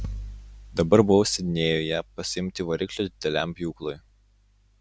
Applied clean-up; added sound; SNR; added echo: none; none; none; none.